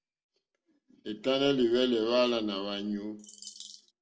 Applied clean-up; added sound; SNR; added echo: none; Bird vocalization, bird call, bird song; 17 dB; reverberation time 0.4 s.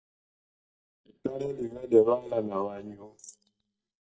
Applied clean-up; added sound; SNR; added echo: neural mask model DeepFilterNet 3.